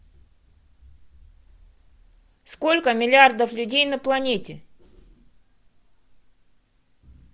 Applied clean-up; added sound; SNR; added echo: none; none; none; none.